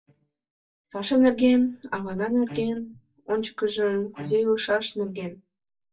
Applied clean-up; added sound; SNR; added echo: neural mask model DeepFilterNet 3.